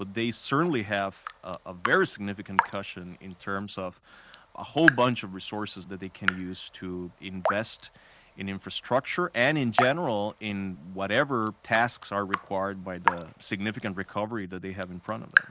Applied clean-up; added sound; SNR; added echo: none; Raindrop / Drip; 4 dB; none.